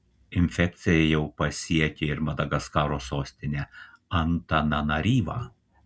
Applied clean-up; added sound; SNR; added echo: none; none; none; none.